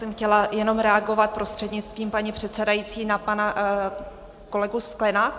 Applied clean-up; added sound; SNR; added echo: none; none; none; none.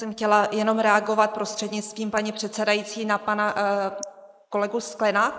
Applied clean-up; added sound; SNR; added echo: neural mask model Resemble Enhance denoiser.